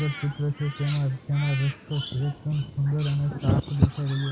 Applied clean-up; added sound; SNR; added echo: none; Crow; 17 dB; none.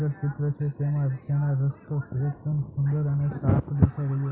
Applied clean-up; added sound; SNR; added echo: none; none; none; none.